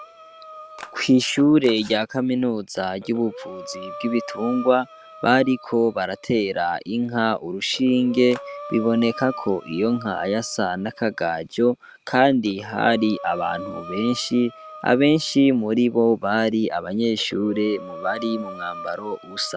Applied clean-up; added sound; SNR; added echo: none; Breathing + Clapping; 17 dB; none.